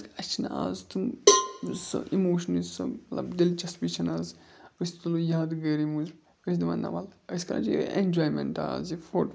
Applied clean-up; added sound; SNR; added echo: none; Cowbell; -1 dB; none.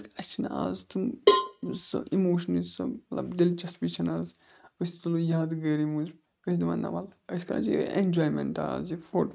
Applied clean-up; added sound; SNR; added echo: neural mask model RNNoise.